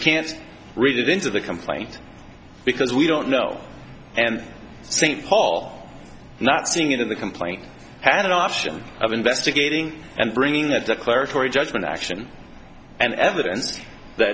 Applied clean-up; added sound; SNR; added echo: none; none; none; none.